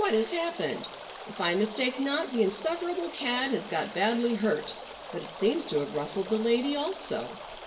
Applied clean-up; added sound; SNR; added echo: none; Stream; 13 dB; reverberation time 0.7 s.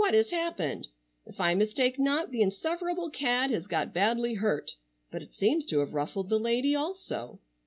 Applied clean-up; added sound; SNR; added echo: none; none; none; none.